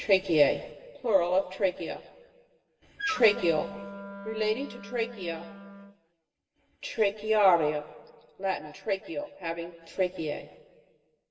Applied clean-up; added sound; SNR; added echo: none; Wind instrument, woodwind instrument; 10 dB; reverberation time 1.3 s.